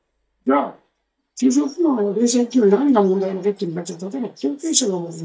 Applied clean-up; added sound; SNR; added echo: neural mask model DeepFilterNet 3.